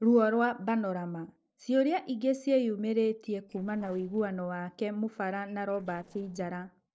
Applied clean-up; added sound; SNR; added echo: neural separator model SepFormer DNS4.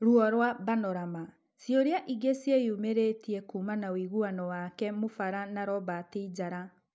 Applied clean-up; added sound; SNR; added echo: none; none; none; none.